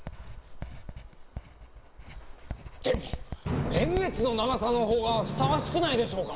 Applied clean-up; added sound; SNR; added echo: none; Writing; 10 dB; none.